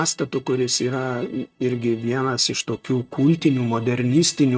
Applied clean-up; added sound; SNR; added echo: neural mask model RNNoise.